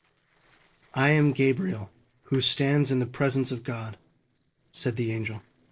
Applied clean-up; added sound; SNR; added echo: neural separator model SepFormer DNS4.